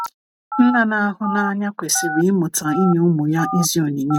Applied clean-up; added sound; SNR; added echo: neural mask model RNNoise.